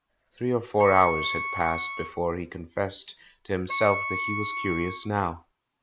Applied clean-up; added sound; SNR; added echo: none; Wind instrument, woodwind instrument; 7 dB; none.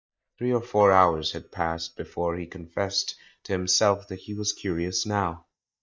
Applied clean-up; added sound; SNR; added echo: neural mask model DeepFilterNet 3.